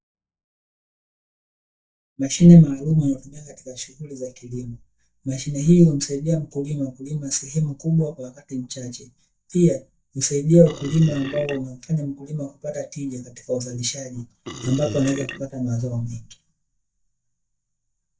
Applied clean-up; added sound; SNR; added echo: neural mask model DeepFilterNet 3.